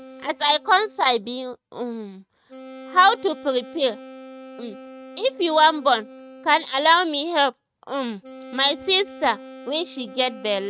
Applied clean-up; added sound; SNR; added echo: neural mask model RNNoise.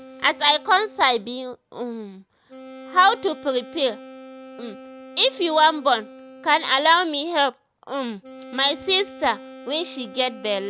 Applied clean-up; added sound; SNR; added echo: none; Wind instrument, woodwind instrument; 19 dB; none.